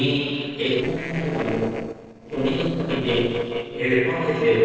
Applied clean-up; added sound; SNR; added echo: neural separator model SepFormer DNS4.